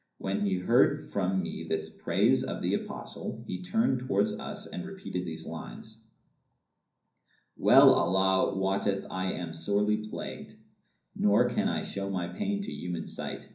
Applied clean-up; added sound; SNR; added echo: none; none; none; reverberation time 0.6 s.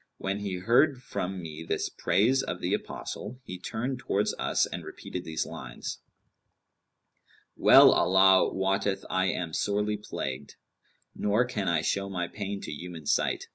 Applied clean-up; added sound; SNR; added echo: none; none; none; none.